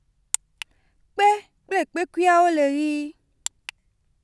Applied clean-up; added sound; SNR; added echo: none; none; none; none.